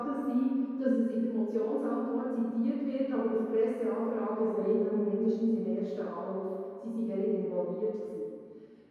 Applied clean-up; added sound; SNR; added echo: none; none; none; reverberation time 2.2 s.